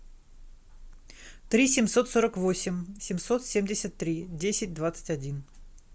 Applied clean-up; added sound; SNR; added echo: none; none; none; none.